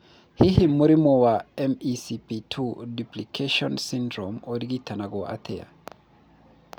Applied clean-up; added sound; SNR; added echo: none; none; none; none.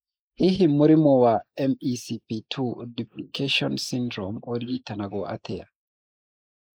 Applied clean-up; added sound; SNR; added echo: neural mask model Resemble Enhance denoiser.